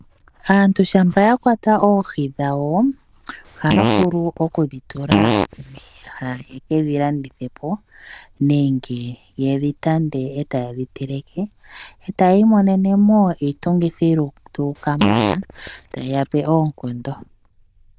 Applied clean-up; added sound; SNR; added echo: neural diffusion model UNIVERSE++.